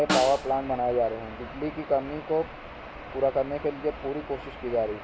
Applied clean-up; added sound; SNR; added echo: none; Snare drum; 8 dB; none.